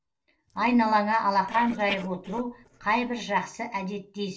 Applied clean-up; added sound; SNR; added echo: neural separator model SepFormer DNS4.